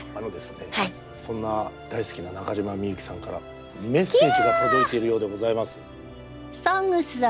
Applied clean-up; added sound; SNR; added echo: none; Musical instrument; 16 dB; none.